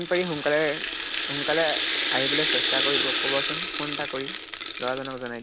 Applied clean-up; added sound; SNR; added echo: none; Rattle (instrument); -5 dB; none.